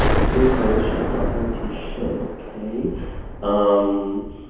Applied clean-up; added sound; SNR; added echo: none; Explosion; 0 dB; reverberation time 0.9 s.